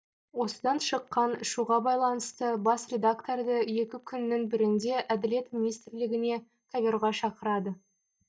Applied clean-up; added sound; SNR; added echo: neural mask model DeepFilterNet 3.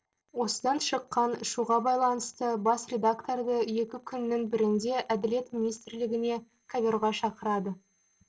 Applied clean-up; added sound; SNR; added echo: neural separator model SepFormer DNS4.